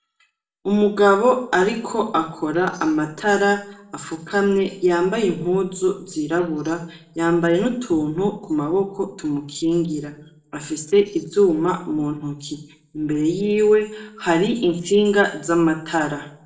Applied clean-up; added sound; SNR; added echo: neural separator model SepFormer DNS4.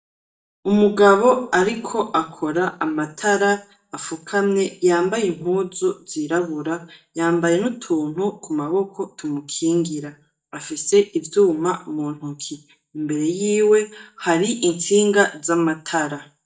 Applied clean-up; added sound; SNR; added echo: neural mask model DeepFilterNet 3.